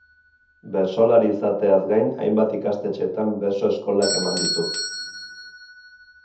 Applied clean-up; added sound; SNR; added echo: none; Bell / Doorbell; 11 dB; reverberation time 0.7 s.